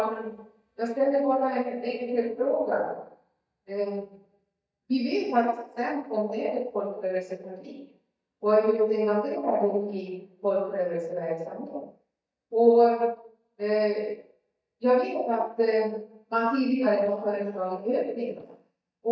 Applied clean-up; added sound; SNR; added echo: neural mask model DeepFilterNet 3.